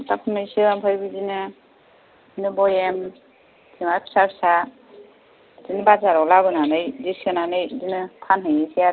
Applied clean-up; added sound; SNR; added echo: none; none; none; none.